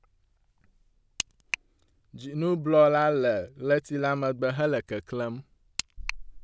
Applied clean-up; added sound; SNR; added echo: none; none; none; none.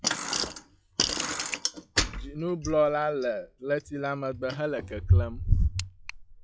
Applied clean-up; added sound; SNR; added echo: classical method log-MMSE.